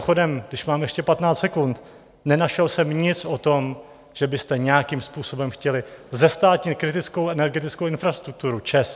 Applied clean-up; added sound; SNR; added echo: none; none; none; none.